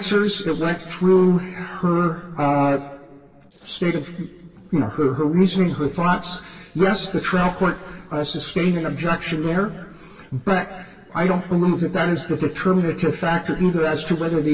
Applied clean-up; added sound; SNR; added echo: neural separator model SepFormer DNS4.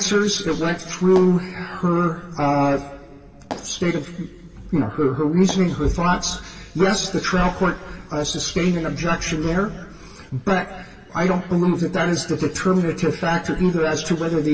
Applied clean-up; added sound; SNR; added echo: none; Fireworks; 16 dB; reverberation time 2.0 s.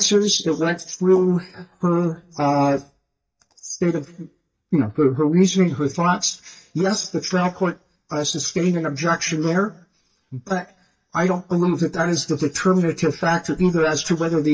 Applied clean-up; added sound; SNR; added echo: neural mask model DeepFilterNet 3.